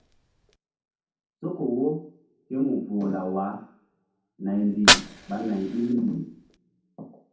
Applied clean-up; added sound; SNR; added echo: none; Fire; 1 dB; reverberation time 0.6 s.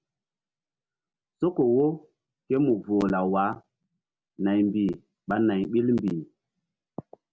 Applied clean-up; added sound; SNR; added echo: none; none; none; none.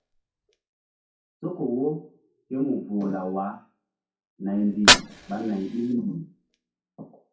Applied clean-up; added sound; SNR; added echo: classical method WPE with log-MMSE.